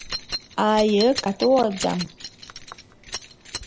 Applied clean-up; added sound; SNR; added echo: none; Keys jangling; 11 dB; none.